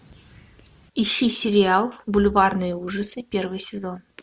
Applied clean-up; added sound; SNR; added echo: none; none; none; none.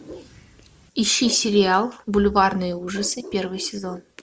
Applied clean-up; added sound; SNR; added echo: none; Bark; 20 dB; none.